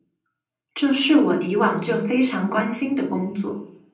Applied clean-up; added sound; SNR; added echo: none; none; none; reverberation time 0.6 s.